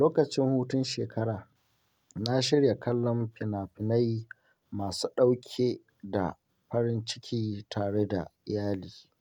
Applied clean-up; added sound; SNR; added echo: none; none; none; none.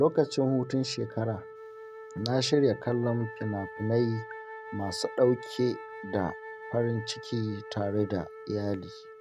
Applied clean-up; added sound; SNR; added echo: none; Wind instrument, woodwind instrument; 14 dB; none.